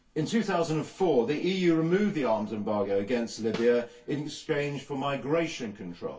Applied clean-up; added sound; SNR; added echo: none; Snare drum; 15 dB; reverberation time 0.2 s.